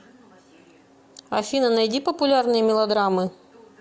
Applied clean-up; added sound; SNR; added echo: none; none; none; none.